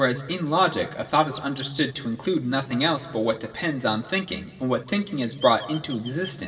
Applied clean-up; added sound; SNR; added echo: none; Chirp, tweet; 14 dB; reverberation time 1.7 s.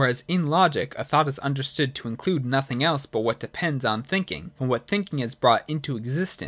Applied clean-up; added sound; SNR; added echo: none; none; none; none.